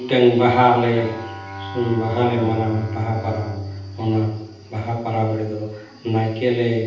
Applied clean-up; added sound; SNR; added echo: none; Bowed string instrument; 13 dB; reverberation time 0.9 s.